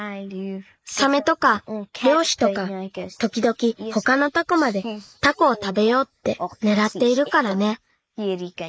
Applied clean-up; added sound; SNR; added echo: neural mask model Resemble Enhance denoiser.